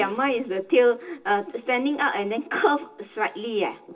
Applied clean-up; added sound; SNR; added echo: none; none; none; reverberation time 0.2 s.